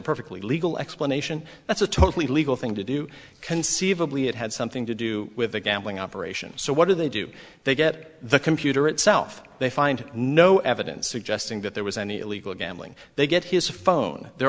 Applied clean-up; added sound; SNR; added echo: none; none; none; none.